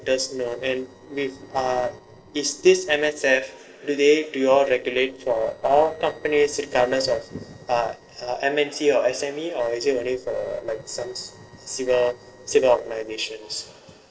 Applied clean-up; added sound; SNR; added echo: neural separator model SepFormer DNS4.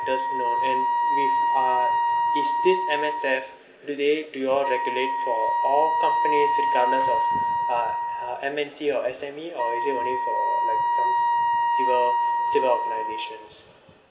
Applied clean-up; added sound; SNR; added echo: none; Wind instrument, woodwind instrument; -4 dB; none.